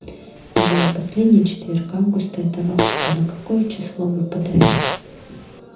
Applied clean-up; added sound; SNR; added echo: none; Fart; 4 dB; reverberation time 0.5 s.